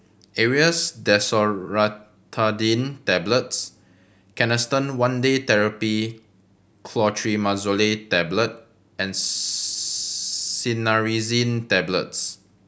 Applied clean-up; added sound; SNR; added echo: none; none; none; none.